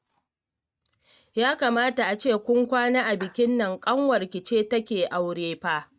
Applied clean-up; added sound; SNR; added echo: neural mask model RNNoise.